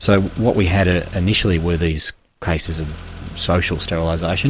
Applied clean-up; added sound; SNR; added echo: none; Car; 14 dB; none.